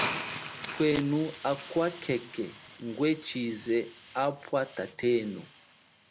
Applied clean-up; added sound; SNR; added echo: none; Hiss; 11 dB; none.